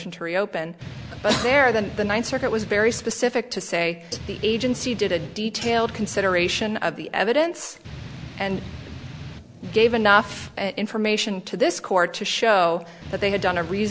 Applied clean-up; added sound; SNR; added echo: none; none; none; none.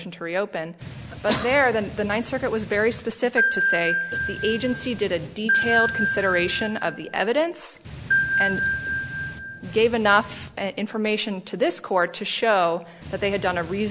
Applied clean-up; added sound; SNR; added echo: none; Ringtone / Bell; 0 dB; none.